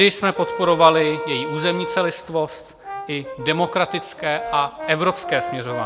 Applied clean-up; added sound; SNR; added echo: none; Brass instrument; 9 dB; none.